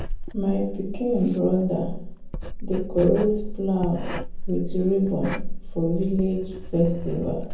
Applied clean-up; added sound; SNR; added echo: none; Writing; 4 dB; reverberation time 0.7 s.